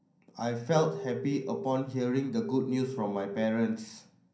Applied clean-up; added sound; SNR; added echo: none; Telephone; 7 dB; reverberation time 0.6 s.